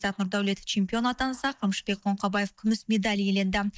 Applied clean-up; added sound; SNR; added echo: neural mask model DeepFilterNet 3.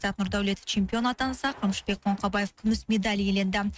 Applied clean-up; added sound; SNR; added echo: neural mask model RNNoise.